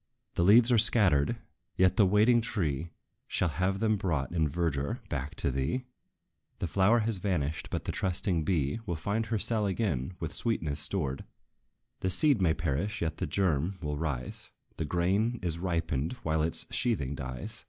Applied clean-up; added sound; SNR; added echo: none; none; none; none.